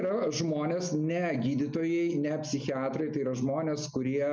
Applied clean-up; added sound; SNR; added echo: none; none; none; none.